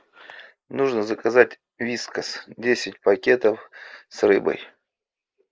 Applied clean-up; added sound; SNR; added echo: neural mask model Resemble Enhance denoiser.